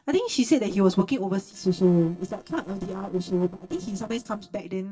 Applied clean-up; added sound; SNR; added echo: neural separator model SepFormer DNS4.